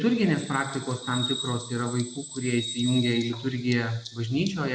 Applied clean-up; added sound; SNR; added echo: none; Bird vocalization, bird call, bird song; 10 dB; none.